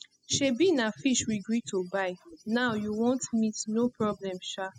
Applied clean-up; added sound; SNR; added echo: classical method spectral subtraction.